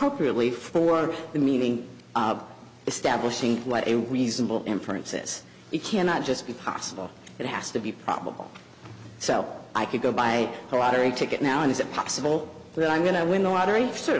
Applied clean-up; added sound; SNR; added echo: none; none; none; none.